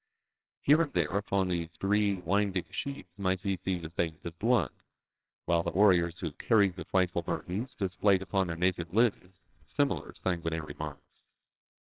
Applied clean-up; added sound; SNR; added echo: neural separator model SepFormer WHAMR!.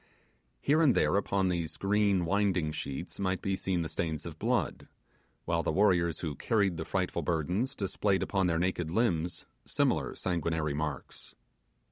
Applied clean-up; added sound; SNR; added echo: none; none; none; none.